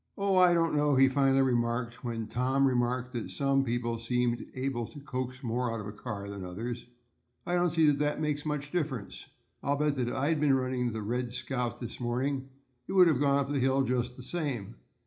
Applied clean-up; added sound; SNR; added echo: none; none; none; reverberation time 0.4 s.